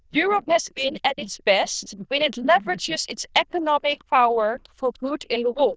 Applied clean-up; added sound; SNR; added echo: neural diffusion model UNIVERSE++.